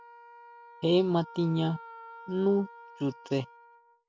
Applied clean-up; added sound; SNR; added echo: none; Wind instrument, woodwind instrument; 18 dB; none.